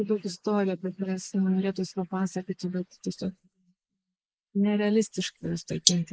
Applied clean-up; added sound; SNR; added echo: neural mask model Resemble Enhance denoiser.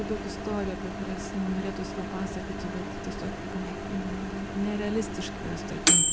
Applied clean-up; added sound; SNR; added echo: none; Microwave oven; -4 dB; none.